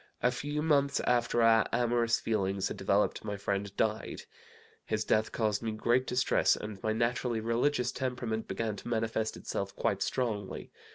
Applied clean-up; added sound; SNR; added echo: none; none; none; none.